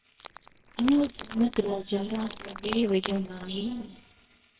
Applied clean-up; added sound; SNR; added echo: neural separator model SepFormer WHAMR!.